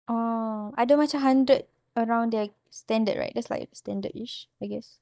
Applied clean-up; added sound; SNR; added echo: neural mask model DeepFilterNet 3.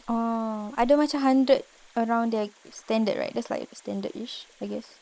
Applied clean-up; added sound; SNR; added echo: neural mask model Resemble Enhance denoiser.